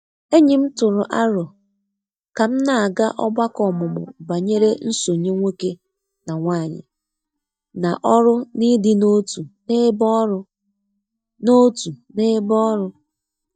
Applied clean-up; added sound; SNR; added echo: neural mask model DeepFilterNet 3.